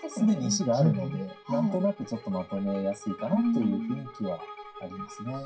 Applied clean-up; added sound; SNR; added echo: classical method WPE with log-MMSE.